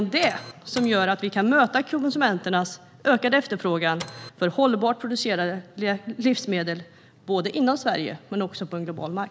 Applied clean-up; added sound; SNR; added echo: none; Printer; 12 dB; none.